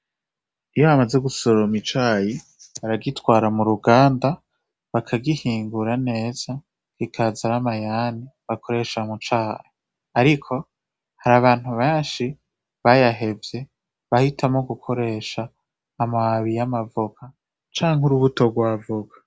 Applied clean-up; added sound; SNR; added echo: none; none; none; none.